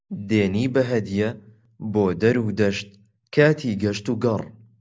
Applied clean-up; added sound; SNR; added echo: none; none; none; none.